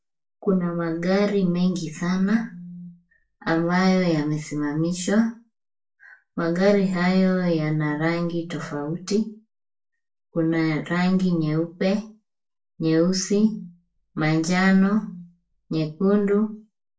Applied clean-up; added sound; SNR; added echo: neural separator model SepFormer DNS4.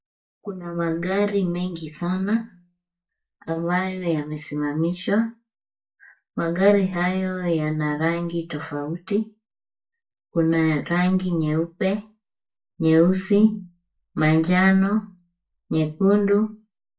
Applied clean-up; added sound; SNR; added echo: neural mask model DeepFilterNet 3.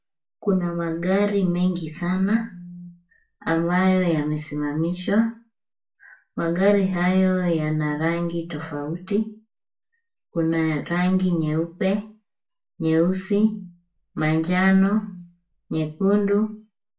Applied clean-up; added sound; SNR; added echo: none; Telephone; 18 dB; reverberation time 0.3 s.